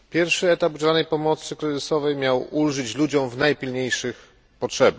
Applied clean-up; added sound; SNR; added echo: none; none; none; none.